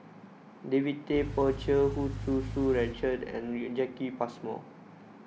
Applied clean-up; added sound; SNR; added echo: none; Engine / Car; 9 dB; none.